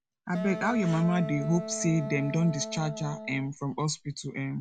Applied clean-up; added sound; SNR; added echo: none; Wind instrument, woodwind instrument; 9 dB; none.